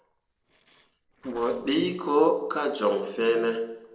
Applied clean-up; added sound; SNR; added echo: neural separator model SepFormer DNS4.